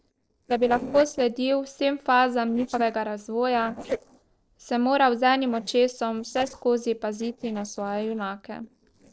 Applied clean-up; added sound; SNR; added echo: neural separator model SepFormer DNS4.